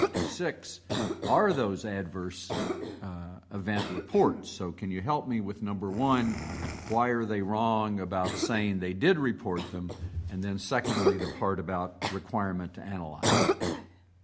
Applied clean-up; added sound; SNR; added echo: none; Cough; 4 dB; none.